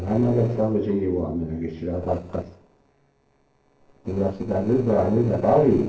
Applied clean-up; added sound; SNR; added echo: neural separator model SepFormer DNS4.